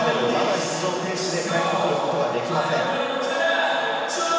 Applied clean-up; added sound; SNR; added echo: none; none; none; reverberation time 0.9 s.